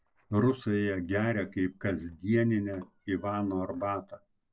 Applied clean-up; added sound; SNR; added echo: neural separator model SepFormer DNS4.